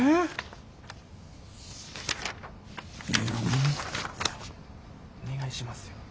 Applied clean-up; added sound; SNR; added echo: none; none; none; none.